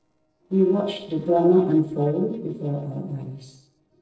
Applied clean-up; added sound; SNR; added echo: neural separator model SepFormer DNS4.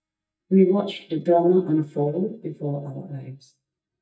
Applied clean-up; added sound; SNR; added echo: neural mask model DeepFilterNet 3.